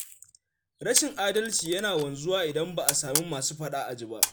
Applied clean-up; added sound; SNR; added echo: none; Camera; 5 dB; none.